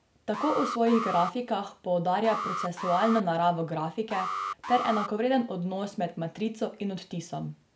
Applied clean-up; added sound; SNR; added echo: none; Alarm; 7 dB; none.